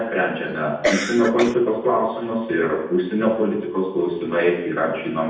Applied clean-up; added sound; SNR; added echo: none; Cough; 2 dB; reverberation time 0.8 s.